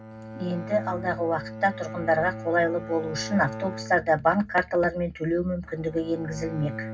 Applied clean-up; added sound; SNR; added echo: none; Bowed string instrument; 11 dB; reverberation time 0.4 s.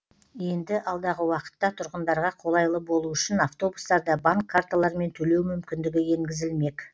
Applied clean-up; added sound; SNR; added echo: none; none; none; none.